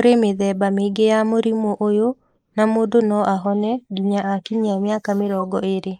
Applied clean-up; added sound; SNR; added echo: neural mask model Resemble Enhance denoiser.